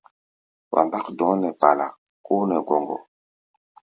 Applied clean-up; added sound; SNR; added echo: none; none; none; none.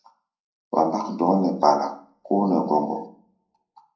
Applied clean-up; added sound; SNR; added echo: none; none; none; reverberation time 0.6 s.